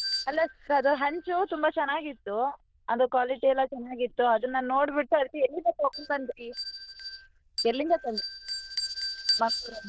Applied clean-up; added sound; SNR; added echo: neural diffusion model UNIVERSE++.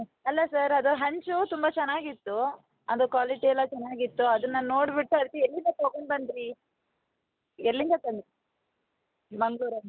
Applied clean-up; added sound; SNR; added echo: none; none; none; none.